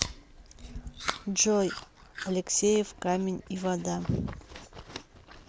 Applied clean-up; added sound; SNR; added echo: none; Chewing, mastication; 11 dB; none.